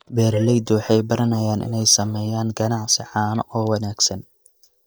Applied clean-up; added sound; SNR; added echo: neural mask model DeepFilterNet 3.